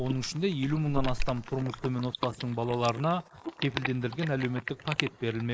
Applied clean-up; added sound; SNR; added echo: neural mask model Resemble Enhance denoiser.